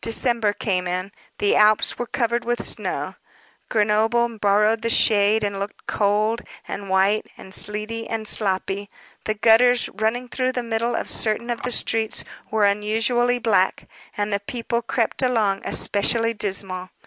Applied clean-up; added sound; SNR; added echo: none; Telephone; 19 dB; none.